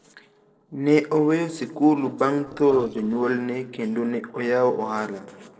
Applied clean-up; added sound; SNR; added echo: neural separator model SepFormer DNS4.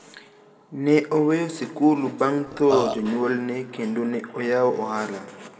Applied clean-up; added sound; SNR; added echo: none; Burping, eructation; 5 dB; reverberation time 1.8 s.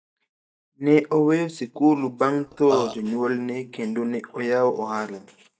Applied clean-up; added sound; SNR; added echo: neural mask model DeepFilterNet 3.